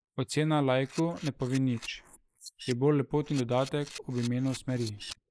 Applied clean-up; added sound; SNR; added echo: neural mask model Resemble Enhance denoiser.